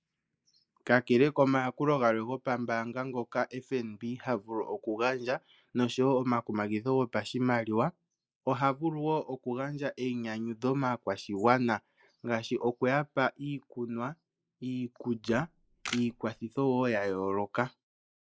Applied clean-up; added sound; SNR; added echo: neural mask model Resemble Enhance denoiser.